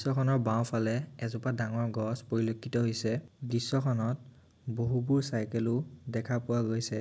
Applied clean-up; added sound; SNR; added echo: none; none; none; none.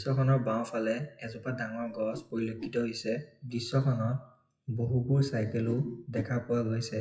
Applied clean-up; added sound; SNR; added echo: classical method WPE with log-MMSE.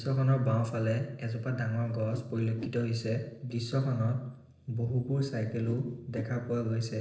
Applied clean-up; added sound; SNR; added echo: neural separator model SepFormer DNS4.